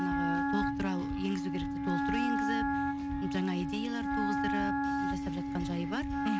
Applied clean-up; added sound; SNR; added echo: none; Wind instrument, woodwind instrument; -4 dB; none.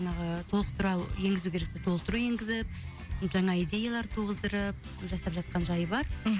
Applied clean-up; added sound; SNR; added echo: none; none; none; none.